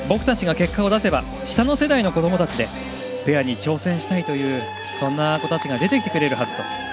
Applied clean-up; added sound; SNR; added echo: none; none; none; none.